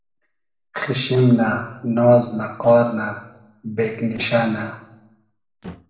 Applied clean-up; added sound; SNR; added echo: neural separator model SepFormer DNS4.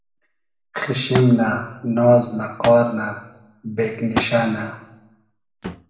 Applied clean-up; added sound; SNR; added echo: none; Thump, thud; 12 dB; reverberation time 0.8 s.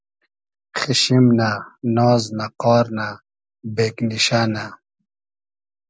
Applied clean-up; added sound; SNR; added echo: none; none; none; none.